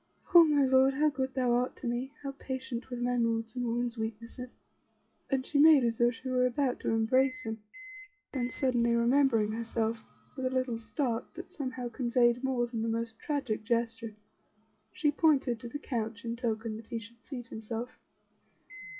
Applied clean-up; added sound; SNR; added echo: classical method WPE with log-MMSE.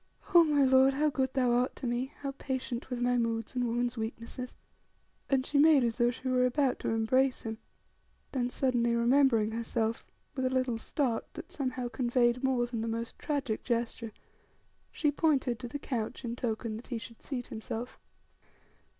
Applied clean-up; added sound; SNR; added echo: none; none; none; none.